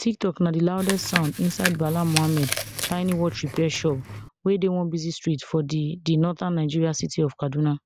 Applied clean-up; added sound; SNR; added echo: none; Chewing, mastication; 7 dB; none.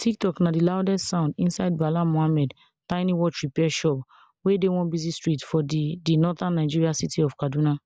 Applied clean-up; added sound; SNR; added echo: none; none; none; none.